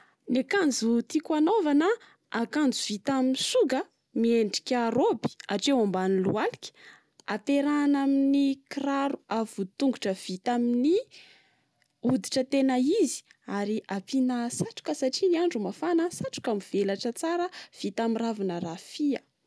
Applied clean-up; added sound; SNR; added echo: none; none; none; none.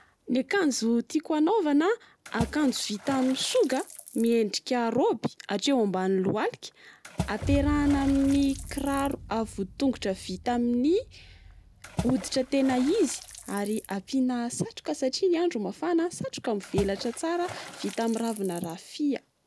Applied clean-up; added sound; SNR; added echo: none; Water / Splash, splatter + Boom; 13 dB; none.